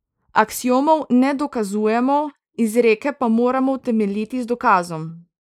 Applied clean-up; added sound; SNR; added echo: neural mask model Resemble Enhance denoiser.